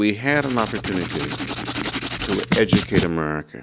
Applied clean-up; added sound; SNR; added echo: none; Writing; 2 dB; none.